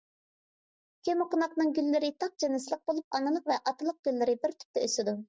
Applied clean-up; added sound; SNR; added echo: none; none; none; none.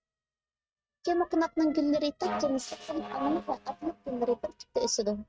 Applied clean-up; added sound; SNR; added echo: neural mask model RNNoise.